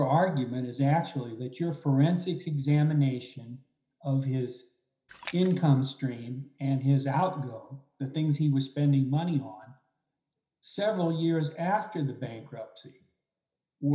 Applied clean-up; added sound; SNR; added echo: none; Splash, splatter; 15 dB; reverberation time 0.5 s.